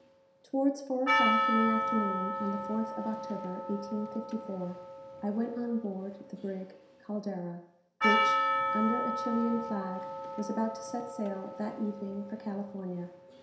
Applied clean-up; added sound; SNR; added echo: none; Percussion; 0 dB; reverberation time 0.7 s.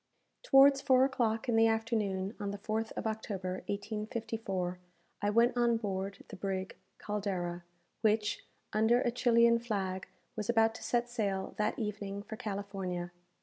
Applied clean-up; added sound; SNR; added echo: none; none; none; none.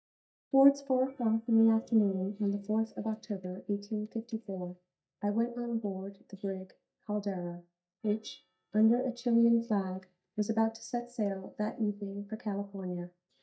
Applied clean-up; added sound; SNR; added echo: neural mask model DeepFilterNet 3.